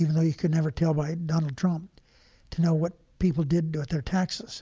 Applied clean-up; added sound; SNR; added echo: none; none; none; none.